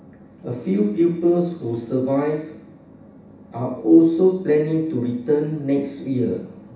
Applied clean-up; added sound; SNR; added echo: none; none; none; reverberation time 0.7 s.